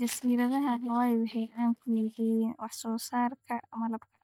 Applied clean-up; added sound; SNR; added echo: neural mask model DeepFilterNet 3.